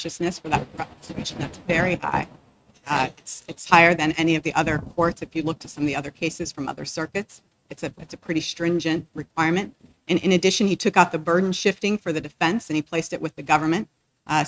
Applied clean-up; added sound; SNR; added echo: neural mask model RNNoise.